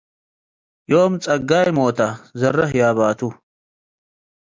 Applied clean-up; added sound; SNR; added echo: none; none; none; none.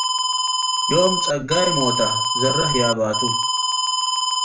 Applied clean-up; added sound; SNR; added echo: none; Alarm; -2 dB; reverberation time 0.3 s.